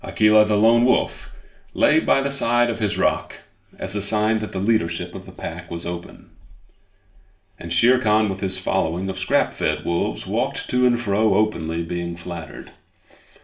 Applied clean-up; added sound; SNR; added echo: none; none; none; reverberation time 0.4 s.